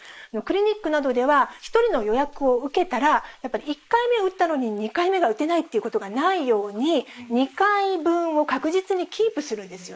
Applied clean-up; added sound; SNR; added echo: neural mask model Resemble Enhance denoiser.